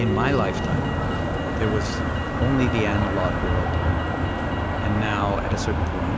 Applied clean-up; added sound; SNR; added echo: none; Motor vehicle (road); -3 dB; none.